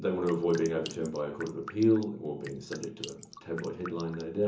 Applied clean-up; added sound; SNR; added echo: none; Drip; 17 dB; reverberation time 0.8 s.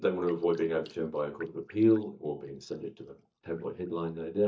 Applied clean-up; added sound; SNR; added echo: neural mask model DeepFilterNet 3.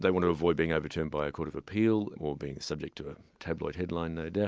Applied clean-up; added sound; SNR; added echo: none; none; none; none.